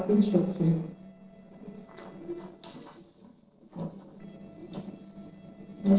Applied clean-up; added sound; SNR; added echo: neural separator model SepFormer DNS4.